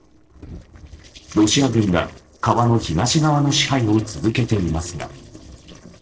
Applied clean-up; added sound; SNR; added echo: neural separator model SepFormer DNS4.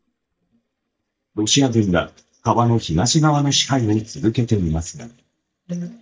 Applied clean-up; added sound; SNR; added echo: neural mask model DeepFilterNet 3.